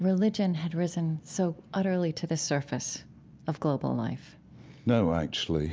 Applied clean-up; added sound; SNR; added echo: none; none; none; none.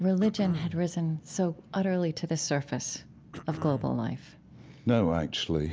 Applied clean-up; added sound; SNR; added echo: none; Cough; 15 dB; none.